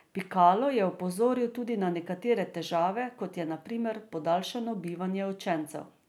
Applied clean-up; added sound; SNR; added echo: none; none; none; none.